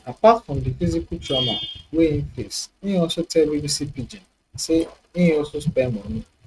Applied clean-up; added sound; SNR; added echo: neural mask model RNNoise.